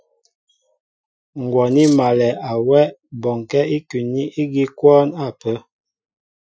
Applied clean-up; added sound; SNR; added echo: classical method Wiener filter.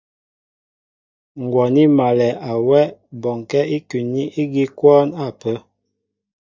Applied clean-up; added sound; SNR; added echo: neural mask model DeepFilterNet 3.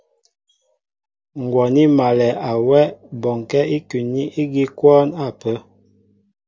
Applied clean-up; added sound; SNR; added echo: none; none; none; none.